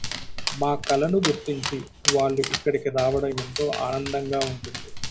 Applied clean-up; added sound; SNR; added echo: none; Dog; 6 dB; none.